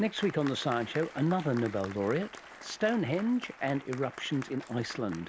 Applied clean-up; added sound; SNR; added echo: none; Applause; 15 dB; none.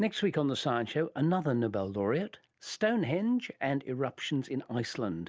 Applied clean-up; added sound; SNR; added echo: none; none; none; none.